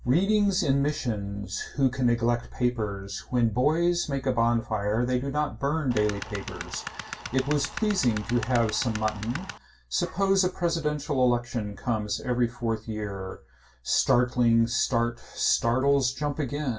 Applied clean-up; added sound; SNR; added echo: none; Tools; 12 dB; reverberation time 0.2 s.